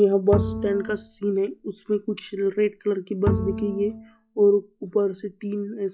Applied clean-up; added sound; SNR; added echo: classical method log-MMSE.